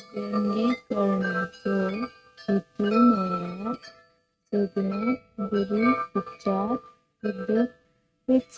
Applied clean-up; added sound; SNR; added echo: neural mask model RNNoise.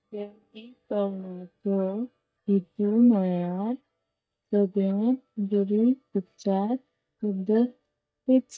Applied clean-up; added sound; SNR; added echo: neural mask model DeepFilterNet 3.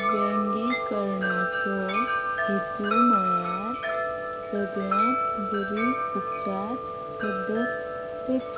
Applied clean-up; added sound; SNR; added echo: none; Wind chime; -3 dB; none.